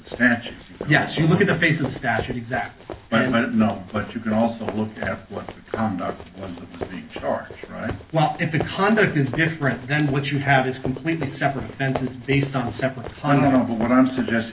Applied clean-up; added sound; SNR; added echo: none; Run; 13 dB; reverberation time 0.3 s.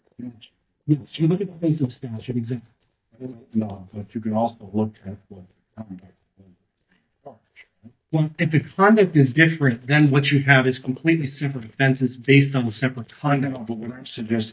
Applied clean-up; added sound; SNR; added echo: neural mask model DeepFilterNet 3.